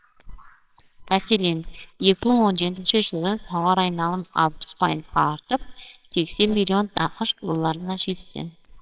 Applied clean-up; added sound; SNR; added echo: neural separator model SepFormer WHAMR!.